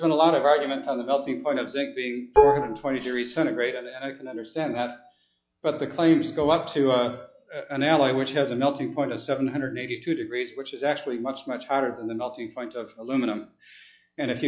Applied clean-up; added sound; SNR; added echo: classical method log-MMSE.